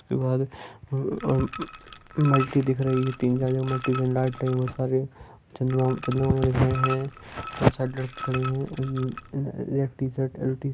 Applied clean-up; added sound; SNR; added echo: none; Liquid; 10 dB; none.